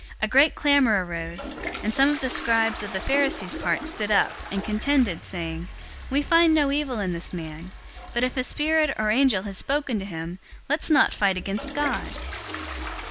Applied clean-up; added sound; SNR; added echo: none; Toilet flush + Accelerating, revving, vroom; 11 dB; none.